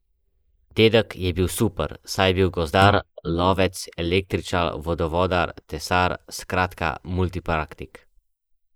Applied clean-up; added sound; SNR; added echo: neural mask model Resemble Enhance denoiser.